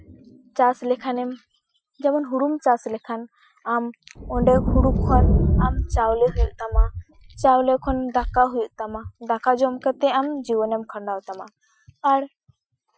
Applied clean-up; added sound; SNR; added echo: classical method Wiener filter.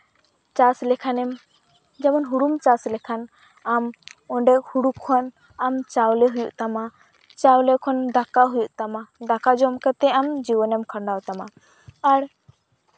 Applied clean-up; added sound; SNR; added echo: none; none; none; none.